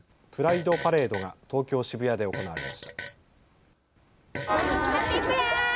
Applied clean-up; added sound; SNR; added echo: none; Fart; 13 dB; none.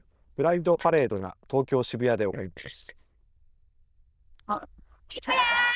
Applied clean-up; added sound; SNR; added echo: neural diffusion model UNIVERSE++.